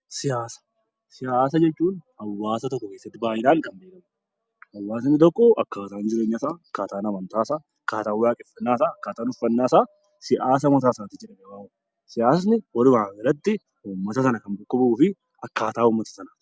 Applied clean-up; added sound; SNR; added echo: none; none; none; none.